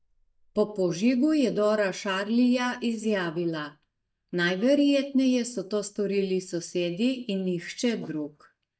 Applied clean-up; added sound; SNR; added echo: neural mask model DeepFilterNet 3.